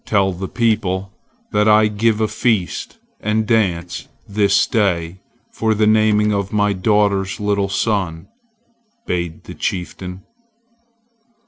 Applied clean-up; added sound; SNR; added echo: neural separator model SepFormer DNS4.